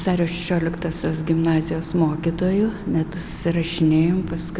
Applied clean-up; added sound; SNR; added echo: none; none; none; none.